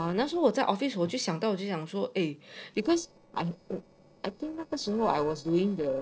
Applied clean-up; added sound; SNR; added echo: neural separator model SepFormer DNS4.